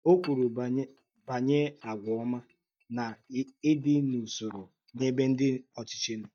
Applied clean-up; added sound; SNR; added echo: neural mask model DeepFilterNet 3.